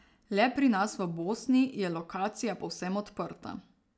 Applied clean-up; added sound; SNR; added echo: none; none; none; none.